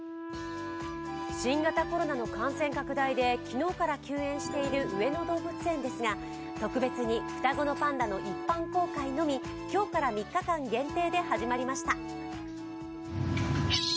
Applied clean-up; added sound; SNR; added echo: none; Wind instrument, woodwind instrument; 7 dB; none.